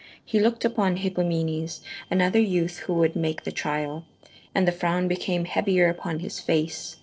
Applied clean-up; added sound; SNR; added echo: neural separator model SepFormer DNS4.